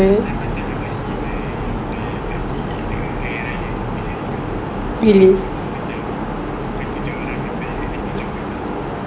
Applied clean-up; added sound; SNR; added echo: none; Snare drum; 13 dB; none.